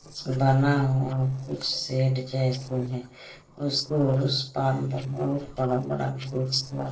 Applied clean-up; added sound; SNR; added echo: neural separator model SepFormer DNS4.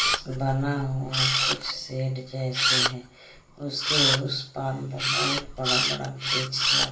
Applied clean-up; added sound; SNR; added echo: none; Camera; -3 dB; reverberation time 0.3 s.